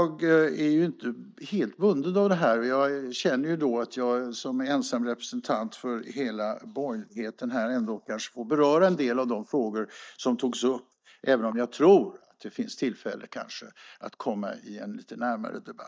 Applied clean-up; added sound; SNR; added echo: neural mask model DeepFilterNet 3.